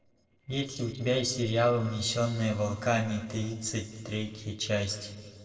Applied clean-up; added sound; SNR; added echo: neural separator model SepFormer DNS4.